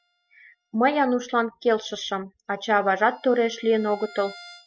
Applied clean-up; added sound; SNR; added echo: classical method spectral subtraction.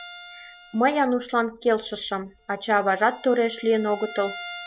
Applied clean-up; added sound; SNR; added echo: none; Bowed string instrument; 17 dB; none.